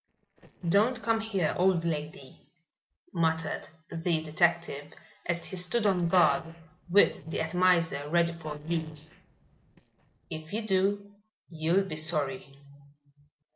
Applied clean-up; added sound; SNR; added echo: neural separator model SepFormer DNS4.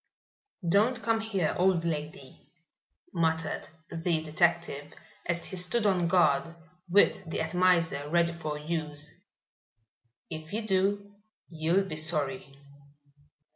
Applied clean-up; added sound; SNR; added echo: none; none; none; none.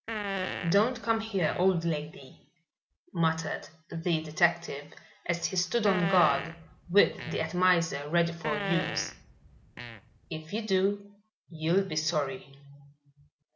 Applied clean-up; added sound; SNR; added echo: none; Fart; 7 dB; none.